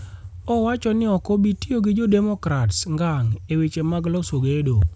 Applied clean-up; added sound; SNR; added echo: none; none; none; none.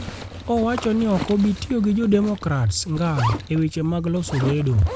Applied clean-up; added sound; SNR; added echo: none; Zipper (clothing); 12 dB; none.